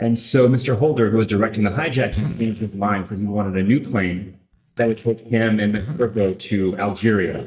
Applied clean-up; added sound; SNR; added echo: neural mask model DeepFilterNet 3.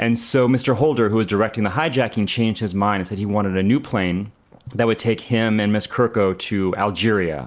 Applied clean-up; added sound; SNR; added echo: none; none; none; none.